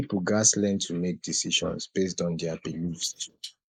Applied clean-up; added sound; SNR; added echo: neural mask model Resemble Enhance denoiser.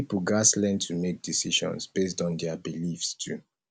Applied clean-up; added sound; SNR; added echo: none; none; none; none.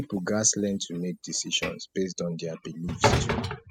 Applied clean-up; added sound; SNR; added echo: classical method spectral subtraction.